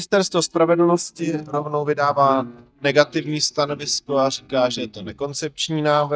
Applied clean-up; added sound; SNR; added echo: neural mask model DeepFilterNet 3.